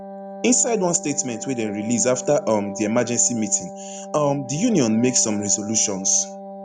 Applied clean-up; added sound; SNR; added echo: none; Wind instrument, woodwind instrument; 13 dB; none.